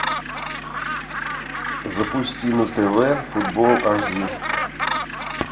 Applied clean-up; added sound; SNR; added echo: none; Gull, seagull; 4 dB; reverberation time 1.1 s.